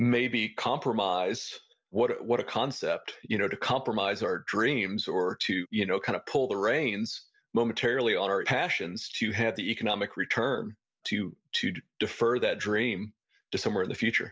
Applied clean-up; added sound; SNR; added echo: none; none; none; none.